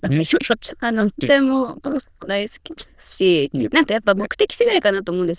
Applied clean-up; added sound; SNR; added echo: neural diffusion model UNIVERSE++.